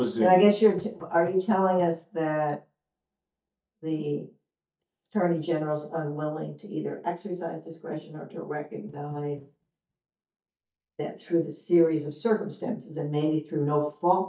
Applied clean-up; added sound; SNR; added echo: neural mask model DeepFilterNet 3.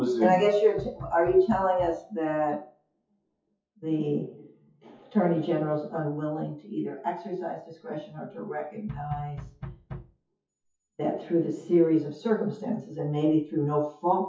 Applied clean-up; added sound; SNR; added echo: classical method WPE with log-MMSE.